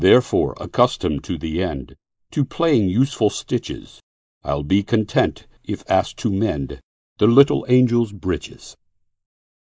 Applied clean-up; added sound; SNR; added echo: neural mask model Resemble Enhance denoiser.